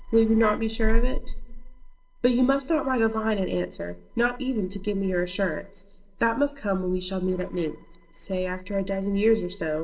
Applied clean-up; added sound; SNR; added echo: neural separator model SepFormer DNS4.